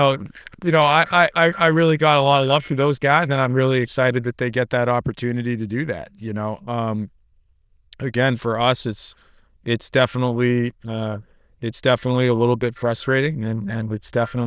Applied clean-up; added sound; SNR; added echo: neural diffusion model UNIVERSE++.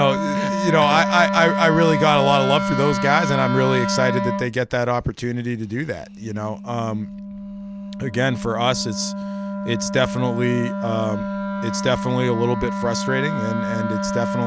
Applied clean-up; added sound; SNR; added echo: none; Wind instrument, woodwind instrument; 3 dB; none.